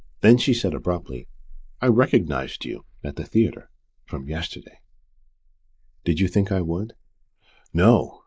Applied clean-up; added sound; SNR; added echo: neural mask model Resemble Enhance denoiser.